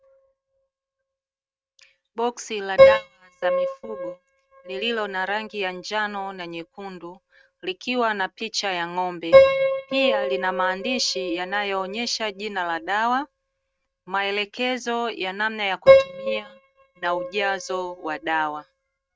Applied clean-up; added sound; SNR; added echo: neural mask model RNNoise.